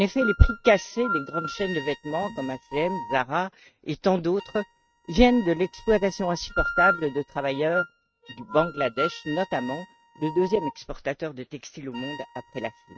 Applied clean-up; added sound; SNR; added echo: neural mask model RNNoise.